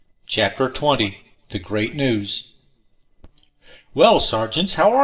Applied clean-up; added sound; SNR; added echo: neural separator model SepFormer DNS4.